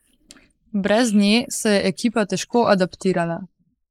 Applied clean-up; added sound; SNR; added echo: neural mask model Resemble Enhance denoiser.